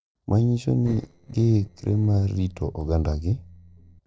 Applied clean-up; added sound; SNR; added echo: neural separator model SepFormer DNS4.